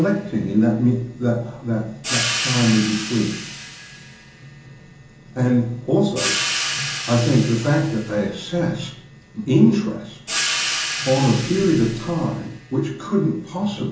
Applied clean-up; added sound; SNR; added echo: none; Cymbal; 8 dB; reverberation time 0.7 s.